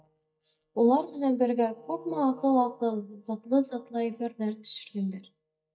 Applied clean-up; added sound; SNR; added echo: neural mask model DeepFilterNet 3.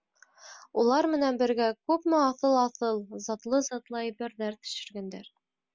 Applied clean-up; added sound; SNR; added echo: none; none; none; none.